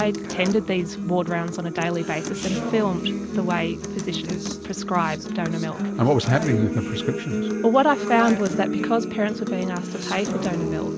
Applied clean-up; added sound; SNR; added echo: none; Acoustic guitar; 4 dB; none.